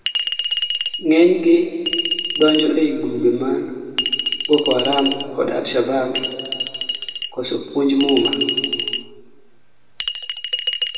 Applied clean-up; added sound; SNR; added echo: none; Chink, clink; 5 dB; reverberation time 1.8 s.